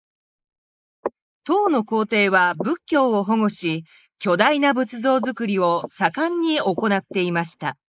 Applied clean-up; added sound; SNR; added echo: neural mask model Resemble Enhance denoiser.